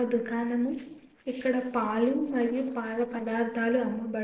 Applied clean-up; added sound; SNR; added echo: neural separator model SepFormer DNS4.